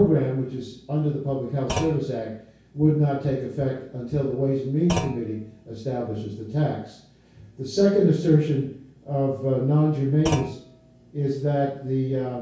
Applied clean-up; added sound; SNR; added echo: none; Thump, thud; 11 dB; reverberation time 0.6 s.